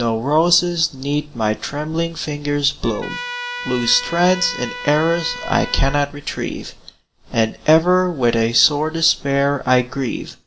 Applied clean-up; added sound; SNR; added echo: none; Trumpet; 11 dB; reverberation time 0.3 s.